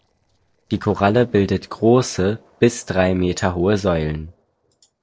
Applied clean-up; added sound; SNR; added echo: neural separator model SepFormer DNS4.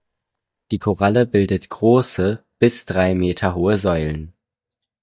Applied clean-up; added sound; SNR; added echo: neural mask model DeepFilterNet 3.